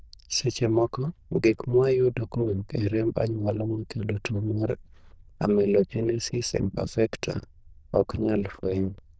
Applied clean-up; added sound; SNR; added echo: neural diffusion model UNIVERSE++.